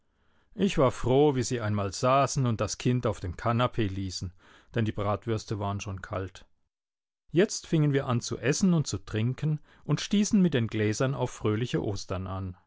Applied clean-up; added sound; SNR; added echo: none; none; none; none.